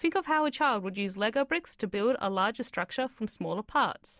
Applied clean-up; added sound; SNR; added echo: none; none; none; none.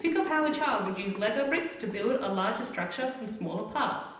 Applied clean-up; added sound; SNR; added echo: none; Sink (filling or washing) / Gurgling; 16 dB; reverberation time 0.9 s.